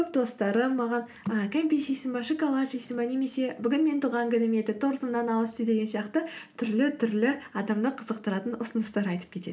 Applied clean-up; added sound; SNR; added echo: none; none; none; none.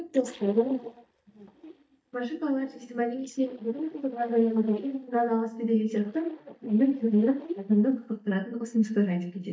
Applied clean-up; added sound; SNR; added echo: neural mask model DeepFilterNet 3.